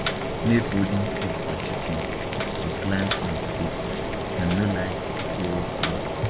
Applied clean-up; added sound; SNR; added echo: none; Boiling; -1 dB; reverberation time 1.2 s.